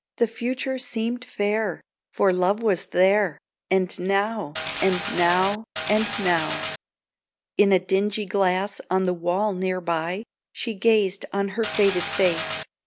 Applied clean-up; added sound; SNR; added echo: none; Mechanisms; 3 dB; none.